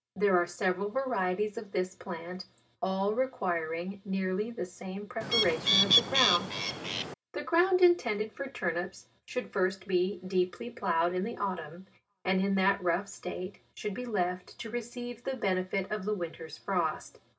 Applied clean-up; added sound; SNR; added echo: none; Bird; -3 dB; reverberation time 0.4 s.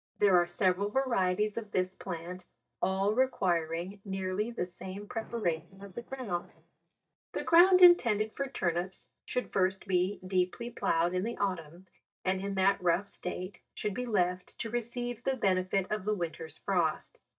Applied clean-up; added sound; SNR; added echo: neural mask model DeepFilterNet 3.